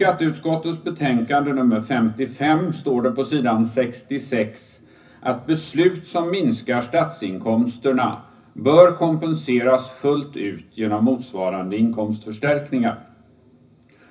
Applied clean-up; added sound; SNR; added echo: none; none; none; reverberation time 0.4 s.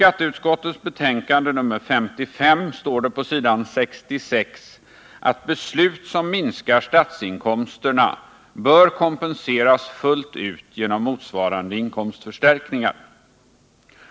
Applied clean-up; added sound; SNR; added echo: none; none; none; none.